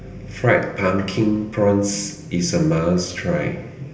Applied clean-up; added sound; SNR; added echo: none; none; none; reverberation time 0.8 s.